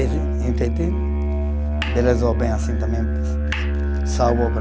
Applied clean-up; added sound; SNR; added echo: none; Musical instrument; -4 dB; none.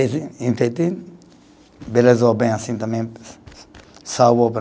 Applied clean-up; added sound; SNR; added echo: none; none; none; none.